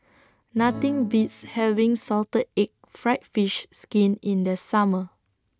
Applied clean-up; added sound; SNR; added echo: neural mask model RNNoise.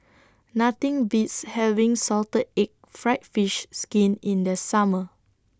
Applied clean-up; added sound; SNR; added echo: none; none; none; none.